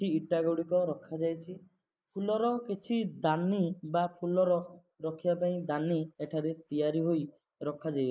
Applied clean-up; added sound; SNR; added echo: neural mask model Resemble Enhance denoiser.